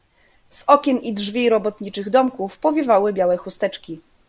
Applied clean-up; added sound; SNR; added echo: none; none; none; none.